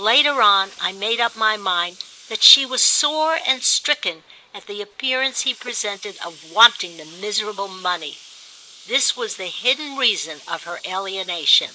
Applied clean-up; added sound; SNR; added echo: neural mask model Resemble Enhance denoiser.